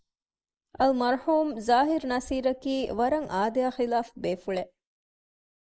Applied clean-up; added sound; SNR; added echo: neural mask model Resemble Enhance denoiser.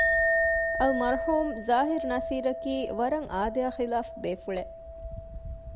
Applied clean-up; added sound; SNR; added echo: none; Chink, clink; 2 dB; none.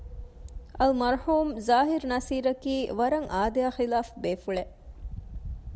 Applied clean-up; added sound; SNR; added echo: none; none; none; none.